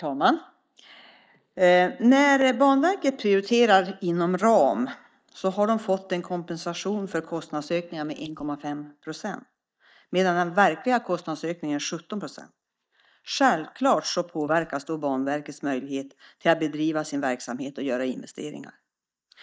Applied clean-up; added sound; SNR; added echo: neural mask model DeepFilterNet 3.